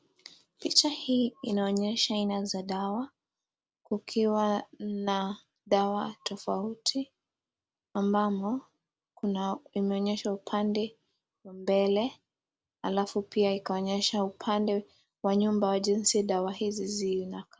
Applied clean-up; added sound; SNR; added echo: none; none; none; none.